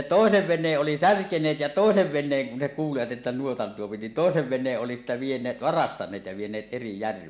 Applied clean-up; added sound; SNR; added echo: none; none; none; none.